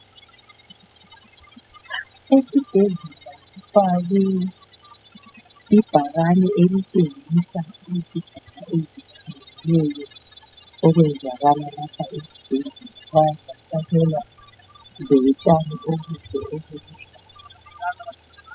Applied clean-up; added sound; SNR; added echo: classical method spectral subtraction.